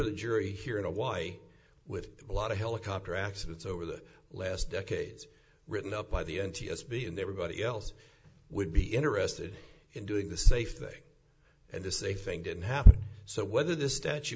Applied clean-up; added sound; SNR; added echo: none; none; none; none.